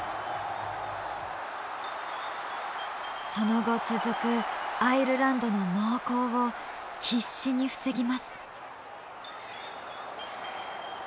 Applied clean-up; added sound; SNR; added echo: none; Chime; 20 dB; none.